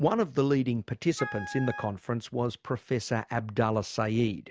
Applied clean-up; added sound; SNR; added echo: none; Wind instrument, woodwind instrument; 12 dB; none.